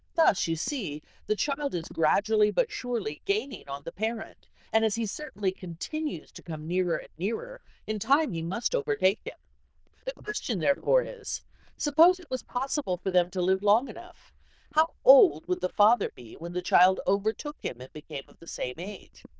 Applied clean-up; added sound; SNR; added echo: neural diffusion model UNIVERSE++.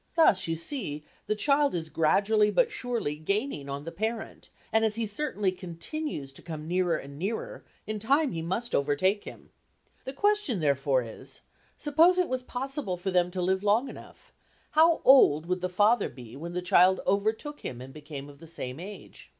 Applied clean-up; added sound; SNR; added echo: none; none; none; none.